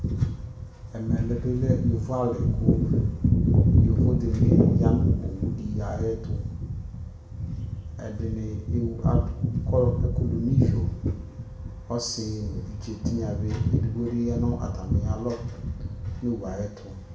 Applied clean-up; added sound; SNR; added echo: none; none; none; reverberation time 0.8 s.